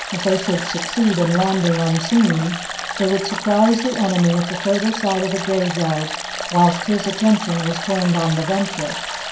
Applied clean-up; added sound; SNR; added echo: none; Stream; 8 dB; reverberation time 0.5 s.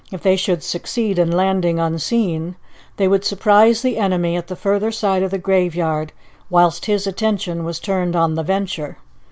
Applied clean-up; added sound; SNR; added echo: none; none; none; none.